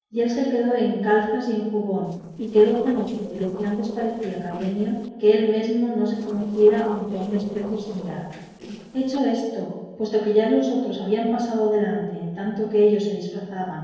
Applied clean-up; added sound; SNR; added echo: neural separator model SepFormer DNS4.